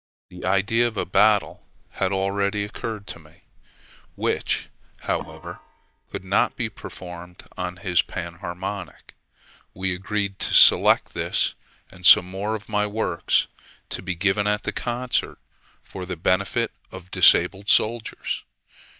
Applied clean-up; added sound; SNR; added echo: neural mask model DeepFilterNet 3.